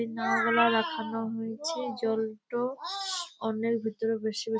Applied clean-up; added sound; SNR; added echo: none; none; none; none.